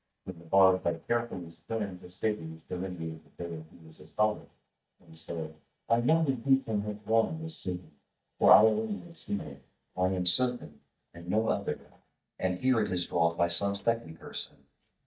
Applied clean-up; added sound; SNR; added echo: neural mask model DeepFilterNet 3.